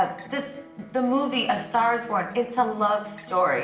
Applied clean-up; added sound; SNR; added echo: none; Acoustic guitar; 19 dB; reverberation time 0.8 s.